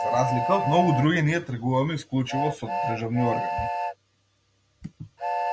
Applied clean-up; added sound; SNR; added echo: none; Train; 3 dB; none.